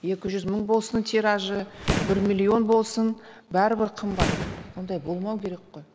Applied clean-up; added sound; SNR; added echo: none; Fireworks; 7 dB; none.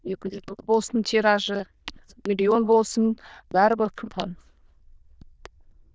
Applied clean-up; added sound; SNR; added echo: neural diffusion model UNIVERSE++.